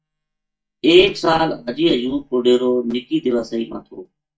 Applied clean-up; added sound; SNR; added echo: neural mask model DeepFilterNet 3.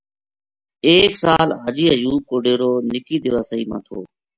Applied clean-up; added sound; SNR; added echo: none; none; none; none.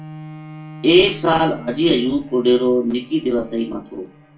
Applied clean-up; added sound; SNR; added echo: none; Bowed string instrument; 18 dB; reverberation time 0.3 s.